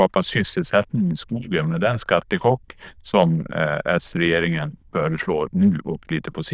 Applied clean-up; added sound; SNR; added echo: neural diffusion model UNIVERSE++.